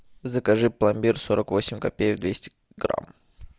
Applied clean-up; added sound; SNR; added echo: none; none; none; none.